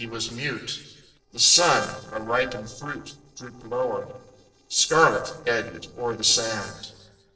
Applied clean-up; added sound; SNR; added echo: neural separator model SepFormer DNS4.